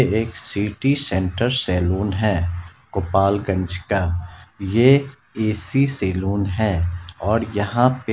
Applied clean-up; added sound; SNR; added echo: none; none; none; none.